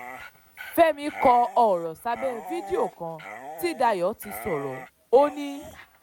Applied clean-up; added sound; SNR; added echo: none; Dog; 15 dB; none.